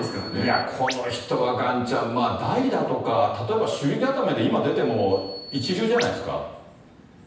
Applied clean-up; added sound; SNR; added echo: none; Bird vocalization, bird call, bird song; 16 dB; reverberation time 0.9 s.